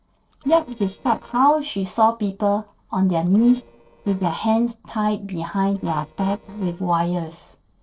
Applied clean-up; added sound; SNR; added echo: neural separator model SepFormer DNS4.